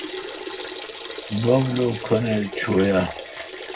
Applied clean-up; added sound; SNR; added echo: none; Liquid; 10 dB; reverberation time 0.4 s.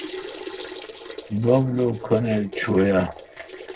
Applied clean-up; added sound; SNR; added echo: neural separator model SepFormer DNS4.